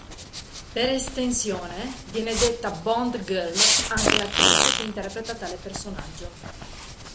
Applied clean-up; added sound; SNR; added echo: none; Fart; -2 dB; none.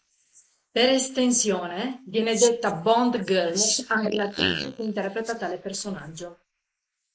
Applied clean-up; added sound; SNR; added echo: neural mask model Resemble Enhance denoiser.